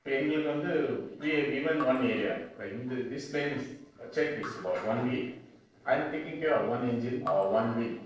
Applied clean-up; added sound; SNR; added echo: neural separator model SepFormer DNS4.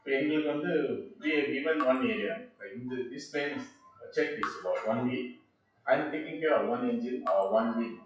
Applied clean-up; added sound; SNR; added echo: classical method WPE with log-MMSE.